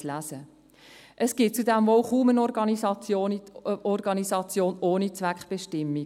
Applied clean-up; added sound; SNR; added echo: none; none; none; none.